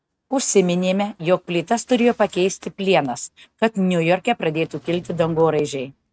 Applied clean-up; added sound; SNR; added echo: neural mask model RNNoise.